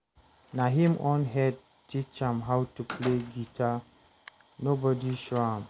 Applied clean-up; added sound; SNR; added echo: none; Slam; 20 dB; none.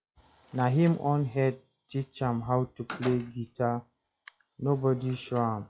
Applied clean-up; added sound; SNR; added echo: classical method log-MMSE.